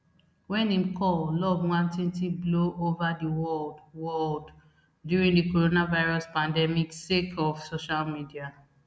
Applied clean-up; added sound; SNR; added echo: none; none; none; none.